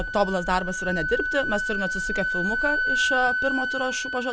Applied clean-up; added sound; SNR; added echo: none; Wind instrument, woodwind instrument; 0 dB; none.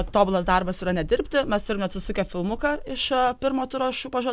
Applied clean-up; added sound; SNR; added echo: none; none; none; none.